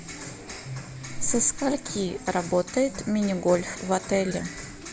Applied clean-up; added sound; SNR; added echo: none; none; none; none.